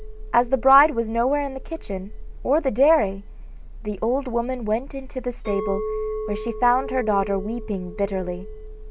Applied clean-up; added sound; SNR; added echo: none; Chink, clink; 12 dB; none.